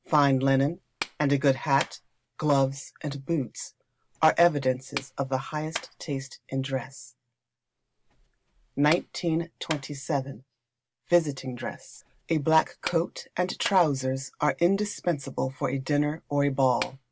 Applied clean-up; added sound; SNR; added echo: none; Clapping; 17 dB; none.